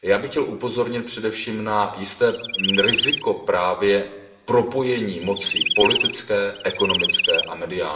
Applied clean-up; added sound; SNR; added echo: none; Chirp, tweet; 1 dB; reverberation time 1.6 s.